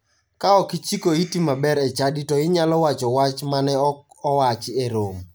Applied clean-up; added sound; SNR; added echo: none; none; none; none.